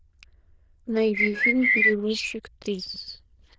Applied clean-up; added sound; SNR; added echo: neural diffusion model UNIVERSE++.